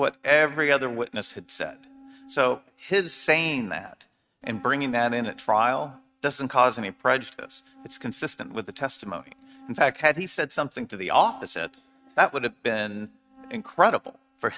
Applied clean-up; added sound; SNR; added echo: neural mask model RNNoise.